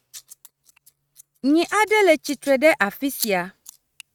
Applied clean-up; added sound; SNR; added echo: neural mask model RNNoise.